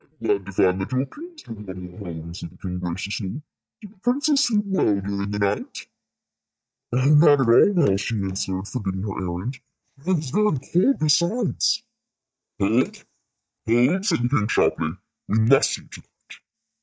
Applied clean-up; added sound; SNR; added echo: neural mask model DeepFilterNet 3.